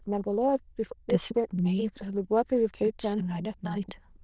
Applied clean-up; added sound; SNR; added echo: neural diffusion model UNIVERSE++.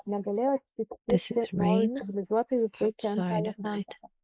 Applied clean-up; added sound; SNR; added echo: neural mask model Resemble Enhance denoiser.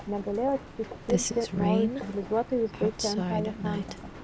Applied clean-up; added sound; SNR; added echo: none; Rain; 2 dB; none.